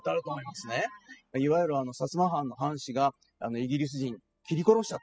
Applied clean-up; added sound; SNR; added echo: classical method spectral subtraction.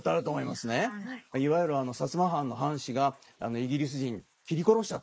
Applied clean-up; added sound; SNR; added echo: neural mask model Resemble Enhance denoiser.